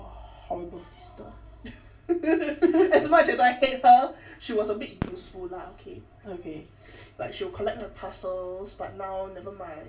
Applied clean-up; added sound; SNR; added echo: none; Fireworks; 18 dB; reverberation time 0.3 s.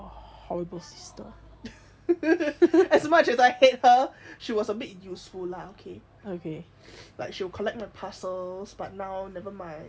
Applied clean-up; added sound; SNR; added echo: none; none; none; none.